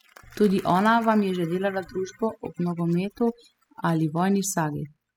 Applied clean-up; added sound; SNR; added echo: classical method spectral subtraction.